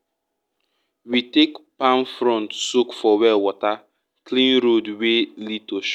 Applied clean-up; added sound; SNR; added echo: none; none; none; none.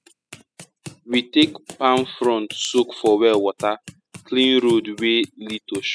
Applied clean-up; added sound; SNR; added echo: classical method spectral subtraction.